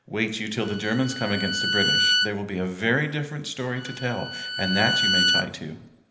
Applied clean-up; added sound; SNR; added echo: none; Bowed string instrument; 0 dB; reverberation time 0.8 s.